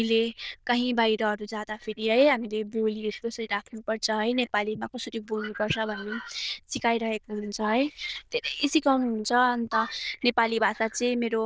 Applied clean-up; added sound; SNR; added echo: neural diffusion model UNIVERSE++.